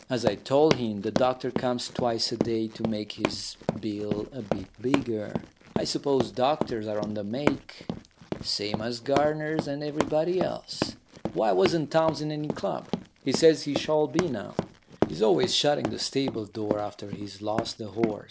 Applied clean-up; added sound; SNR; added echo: none; Run; 6 dB; none.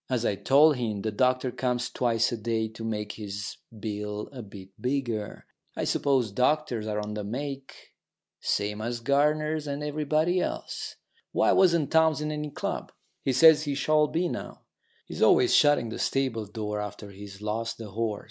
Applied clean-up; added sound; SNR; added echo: none; none; none; none.